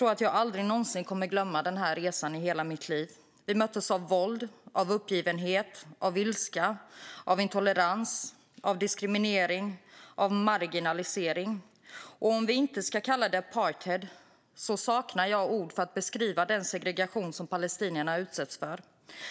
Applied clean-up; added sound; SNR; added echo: none; none; none; none.